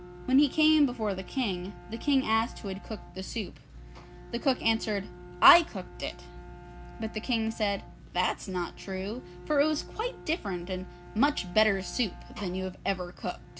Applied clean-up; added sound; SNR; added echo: none; Bowed string instrument; 20 dB; none.